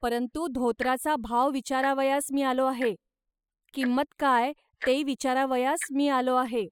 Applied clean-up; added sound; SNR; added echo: classical method spectral subtraction.